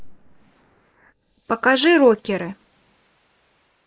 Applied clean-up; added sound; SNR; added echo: neural mask model Resemble Enhance denoiser.